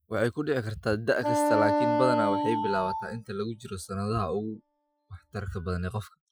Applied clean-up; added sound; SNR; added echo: classical method Wiener filter.